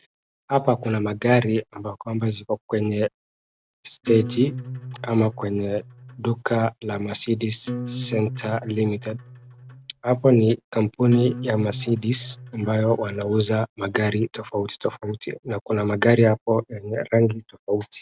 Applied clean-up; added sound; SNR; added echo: none; Acoustic guitar; 11 dB; none.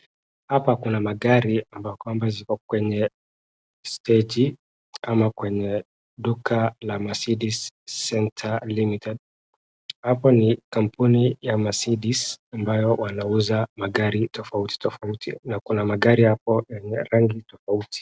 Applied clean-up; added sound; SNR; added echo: none; none; none; none.